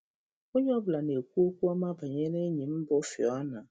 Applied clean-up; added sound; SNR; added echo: none; none; none; none.